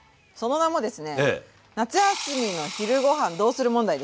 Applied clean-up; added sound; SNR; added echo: none; none; none; none.